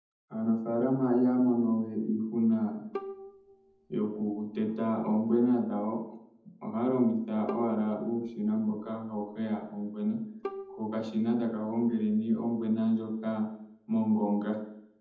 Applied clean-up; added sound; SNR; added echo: none; Bowed string instrument; 16 dB; reverberation time 0.8 s.